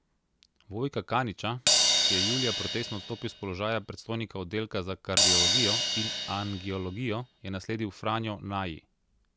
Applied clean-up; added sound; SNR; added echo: none; Crash cymbal; -4 dB; none.